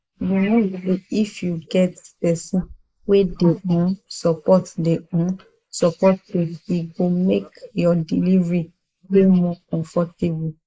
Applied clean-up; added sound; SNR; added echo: neural mask model Resemble Enhance denoiser.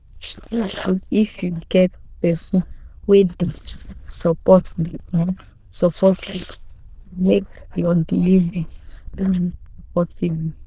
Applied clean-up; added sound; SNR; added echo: neural diffusion model UNIVERSE++.